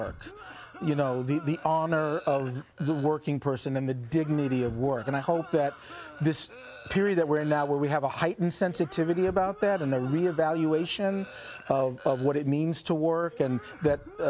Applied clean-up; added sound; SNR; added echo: none; Cough; 19 dB; none.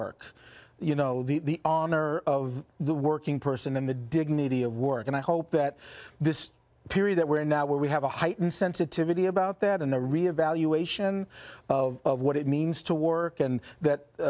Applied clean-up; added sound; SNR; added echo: none; none; none; none.